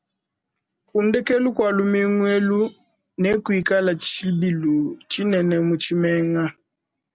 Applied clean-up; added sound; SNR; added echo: none; none; none; none.